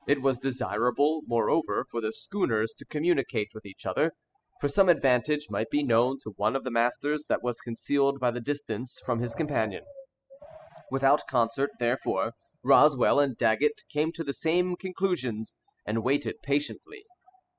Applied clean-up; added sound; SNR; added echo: classical method spectral subtraction.